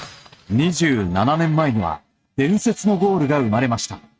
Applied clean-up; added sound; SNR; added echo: neural mask model RNNoise.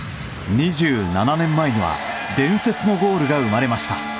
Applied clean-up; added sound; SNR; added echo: none; none; none; none.